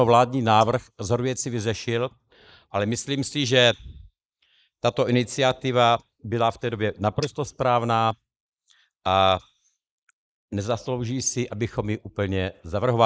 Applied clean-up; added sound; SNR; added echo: neural mask model Resemble Enhance denoiser.